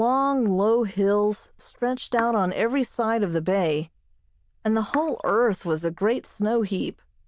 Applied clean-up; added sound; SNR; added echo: neural diffusion model UNIVERSE++.